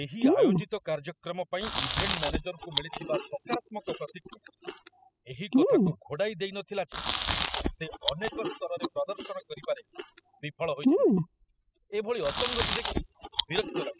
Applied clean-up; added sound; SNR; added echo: classical method spectral subtraction.